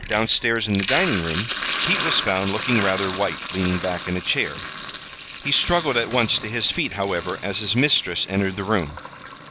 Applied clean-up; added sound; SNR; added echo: none; Sink (filling or washing); 6 dB; none.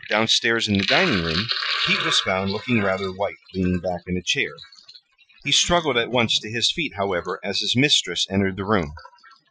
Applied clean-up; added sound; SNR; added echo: classical method Wiener filter.